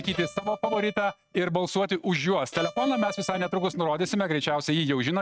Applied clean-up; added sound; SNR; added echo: neural mask model RNNoise.